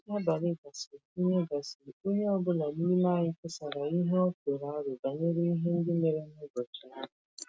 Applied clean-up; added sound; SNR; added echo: none; none; none; none.